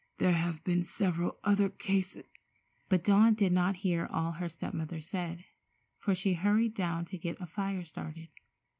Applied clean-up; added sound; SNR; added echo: none; none; none; none.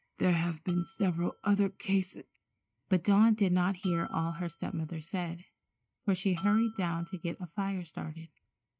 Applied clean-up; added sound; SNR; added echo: neural mask model RNNoise.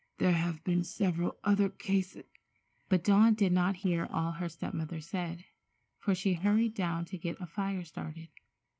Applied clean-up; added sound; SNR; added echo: neural separator model SepFormer DNS4.